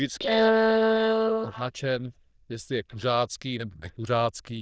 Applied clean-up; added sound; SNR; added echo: neural diffusion model UNIVERSE++.